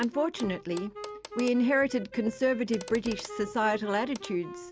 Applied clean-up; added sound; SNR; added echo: none; Clock + Wind instrument, woodwind instrument; 13 dB; none.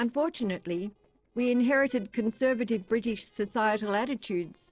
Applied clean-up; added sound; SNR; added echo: neural separator model SepFormer DNS4.